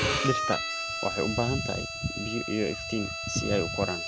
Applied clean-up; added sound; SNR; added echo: none; Bowed string instrument; 2 dB; none.